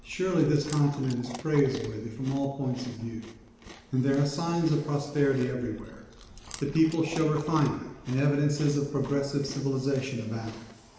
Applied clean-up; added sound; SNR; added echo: none; Chewing, mastication; 19 dB; reverberation time 1.1 s.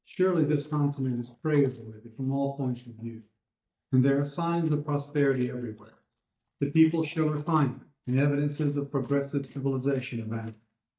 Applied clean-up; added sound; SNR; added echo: neural mask model DeepFilterNet 3.